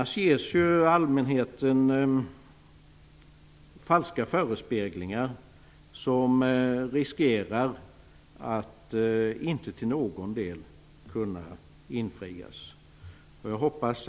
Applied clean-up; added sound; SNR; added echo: none; none; none; none.